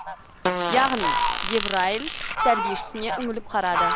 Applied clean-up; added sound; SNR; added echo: none; Fart + Fowl; 0 dB; none.